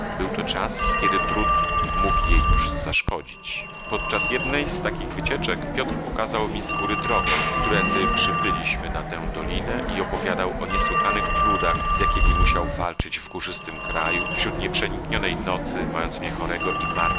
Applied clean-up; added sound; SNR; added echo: none; Telephone; -4 dB; none.